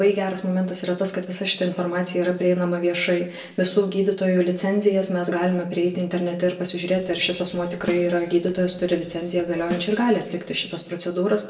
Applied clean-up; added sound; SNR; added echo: neural separator model SepFormer DNS4.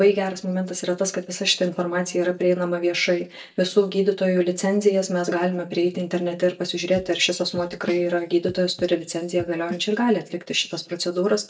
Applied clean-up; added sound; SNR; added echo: neural mask model DeepFilterNet 3.